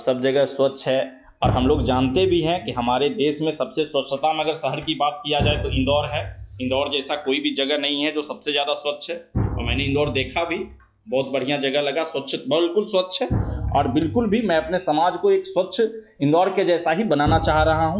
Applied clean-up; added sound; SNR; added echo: classical method log-MMSE.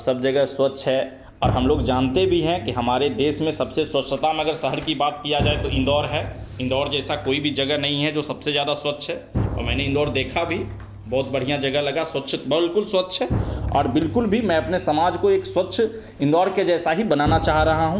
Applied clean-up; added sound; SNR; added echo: none; Drum; 9 dB; none.